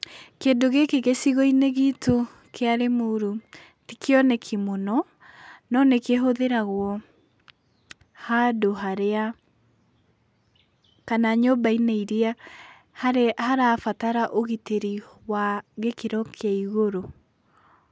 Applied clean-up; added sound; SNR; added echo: none; none; none; none.